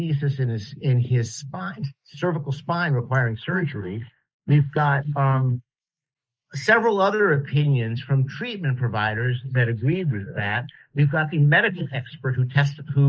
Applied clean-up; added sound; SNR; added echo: neural mask model Resemble Enhance denoiser.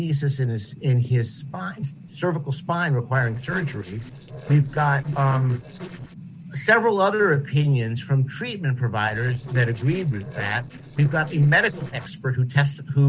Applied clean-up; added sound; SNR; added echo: neural separator model SepFormer DNS4.